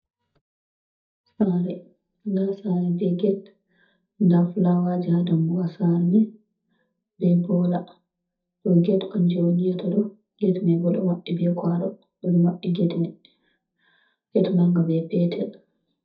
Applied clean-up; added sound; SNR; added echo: neural mask model DeepFilterNet 3.